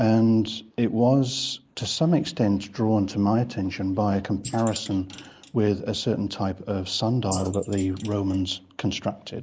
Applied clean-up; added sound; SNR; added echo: neural mask model Resemble Enhance denoiser.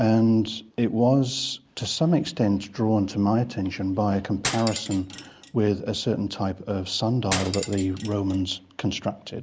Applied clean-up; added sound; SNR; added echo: none; Cutlery, silverware; 10 dB; none.